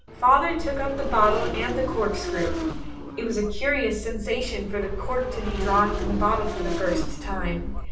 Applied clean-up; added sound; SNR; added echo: none; Motorcycle / Engine; 8 dB; reverberation time 0.4 s.